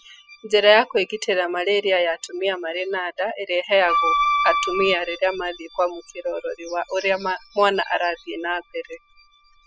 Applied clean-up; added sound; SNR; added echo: classical method spectral subtraction.